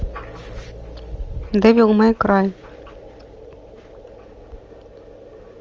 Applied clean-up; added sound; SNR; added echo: none; none; none; none.